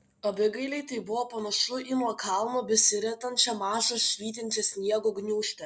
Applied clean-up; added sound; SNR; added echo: none; none; none; none.